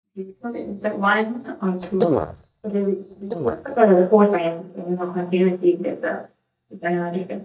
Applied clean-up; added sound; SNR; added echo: neural mask model DeepFilterNet 3.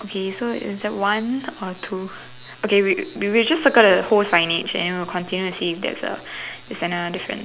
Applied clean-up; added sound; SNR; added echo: none; none; none; none.